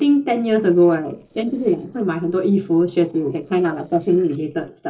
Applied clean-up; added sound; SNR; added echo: neural separator model SepFormer DNS4.